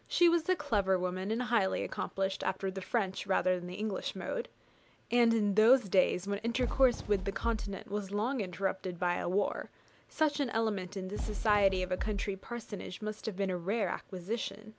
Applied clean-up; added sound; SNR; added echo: none; Fireworks; 5 dB; none.